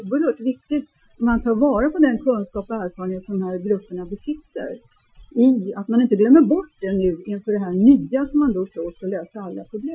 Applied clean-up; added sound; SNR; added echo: classical method Wiener filter.